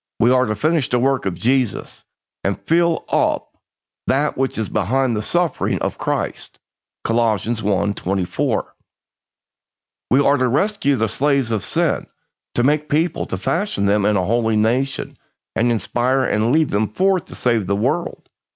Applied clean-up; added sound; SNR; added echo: none; none; none; none.